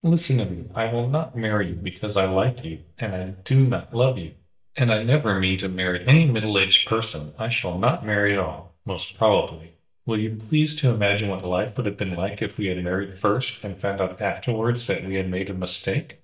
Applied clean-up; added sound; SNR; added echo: neural mask model DeepFilterNet 3.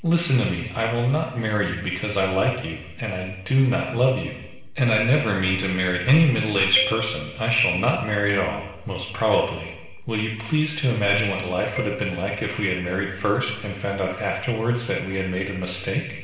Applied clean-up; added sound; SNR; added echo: none; Marimba, xylophone; 18 dB; reverberation time 1.1 s.